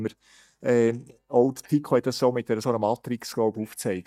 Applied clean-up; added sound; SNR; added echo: neural mask model DeepFilterNet 3.